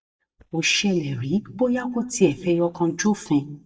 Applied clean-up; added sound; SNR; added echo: neural mask model DeepFilterNet 3.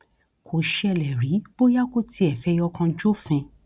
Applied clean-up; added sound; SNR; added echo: none; none; none; none.